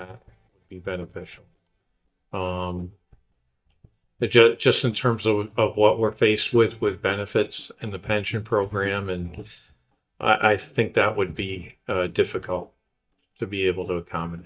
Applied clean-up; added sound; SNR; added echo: neural mask model DeepFilterNet 3.